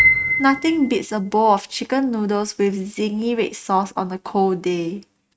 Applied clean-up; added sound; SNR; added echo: neural mask model RNNoise.